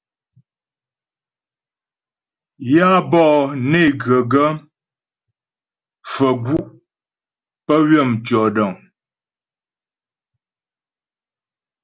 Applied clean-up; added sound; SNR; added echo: none; none; none; none.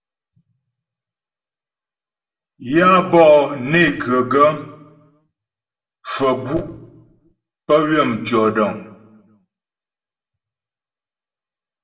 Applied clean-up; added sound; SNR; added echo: none; none; none; reverberation time 0.6 s.